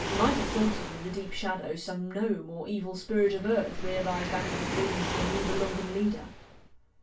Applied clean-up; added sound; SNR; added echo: none; Waves, surf; 5 dB; reverberation time 0.2 s.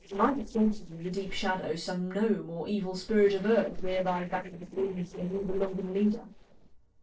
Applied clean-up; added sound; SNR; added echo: neural separator model SepFormer DNS4.